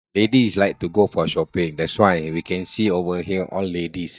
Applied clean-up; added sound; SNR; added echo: neural mask model DeepFilterNet 3.